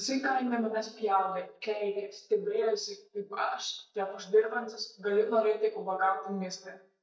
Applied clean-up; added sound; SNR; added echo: neural mask model DeepFilterNet 3.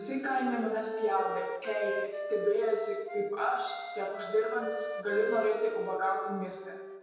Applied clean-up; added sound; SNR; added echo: none; Wind instrument, woodwind instrument; 8 dB; reverberation time 1.1 s.